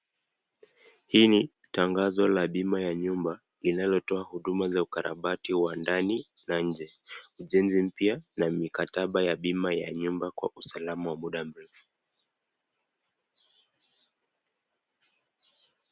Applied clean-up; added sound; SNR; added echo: none; none; none; none.